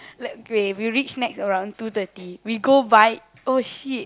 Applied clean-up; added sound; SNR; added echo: none; none; none; none.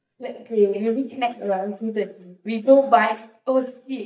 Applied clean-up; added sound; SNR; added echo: neural mask model DeepFilterNet 3.